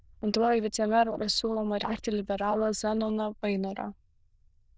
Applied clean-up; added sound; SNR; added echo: neural diffusion model UNIVERSE++.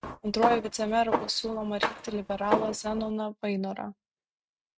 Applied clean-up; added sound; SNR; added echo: neural mask model RNNoise.